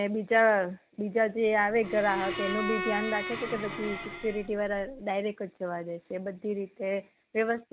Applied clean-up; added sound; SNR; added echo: none; Bowed string instrument; 7 dB; none.